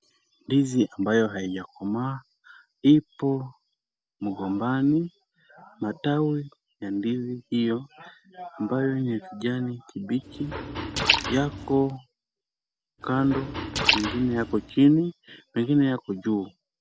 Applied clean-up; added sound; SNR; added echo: none; Liquid; 3 dB; none.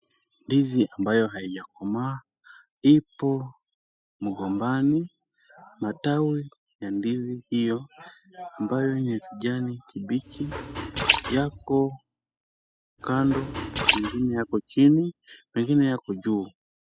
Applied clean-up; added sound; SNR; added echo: classical method spectral subtraction.